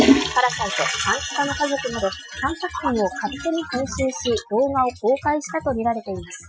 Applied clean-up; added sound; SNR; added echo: classical method Wiener filter.